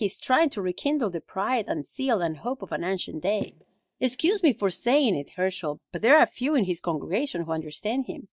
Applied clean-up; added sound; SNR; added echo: neural mask model DeepFilterNet 3.